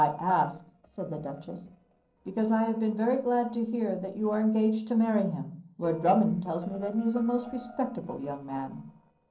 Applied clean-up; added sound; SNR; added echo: neural separator model SepFormer DNS4.